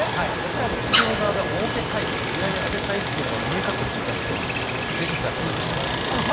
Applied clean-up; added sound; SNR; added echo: none; Stream; -5 dB; none.